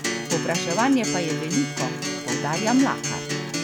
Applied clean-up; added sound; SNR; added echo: none; Acoustic guitar; 2 dB; none.